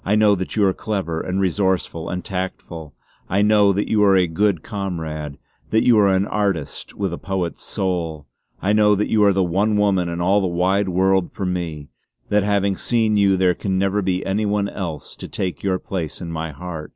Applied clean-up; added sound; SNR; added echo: none; none; none; none.